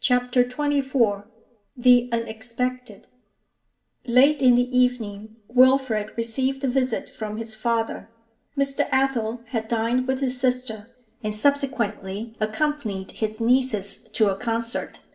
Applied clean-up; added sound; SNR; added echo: none; none; none; reverberation time 0.5 s.